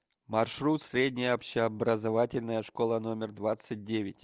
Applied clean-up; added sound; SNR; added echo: none; none; none; none.